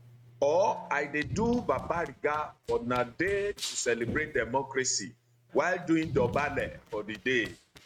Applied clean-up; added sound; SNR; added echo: neural mask model RNNoise.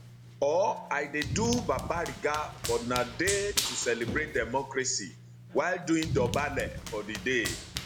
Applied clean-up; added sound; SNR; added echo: none; Run; 7 dB; none.